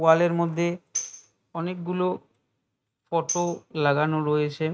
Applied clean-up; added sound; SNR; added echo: neural mask model RNNoise.